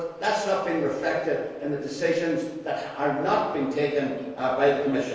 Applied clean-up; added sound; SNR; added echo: neural separator model SepFormer DNS4.